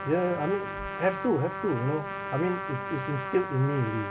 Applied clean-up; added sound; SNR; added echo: none; Bird vocalization, bird call, bird song + Trumpet; 7 dB; none.